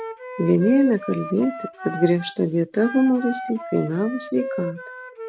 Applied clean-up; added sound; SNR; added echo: none; Wind instrument, woodwind instrument; 11 dB; none.